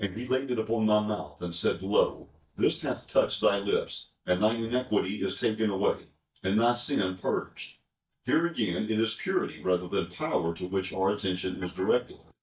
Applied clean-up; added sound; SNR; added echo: neural mask model DeepFilterNet 3.